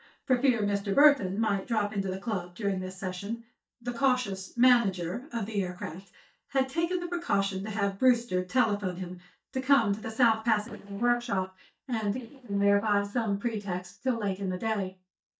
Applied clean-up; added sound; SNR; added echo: neural mask model DeepFilterNet 3.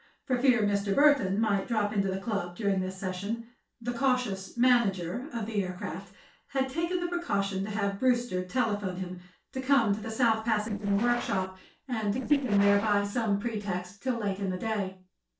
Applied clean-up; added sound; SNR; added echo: neural separator model SepFormer DNS4.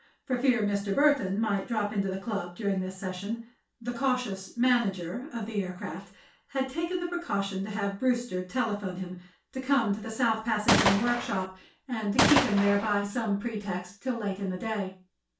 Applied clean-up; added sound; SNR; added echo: none; Gunshot, gunfire; -3 dB; reverberation time 0.3 s.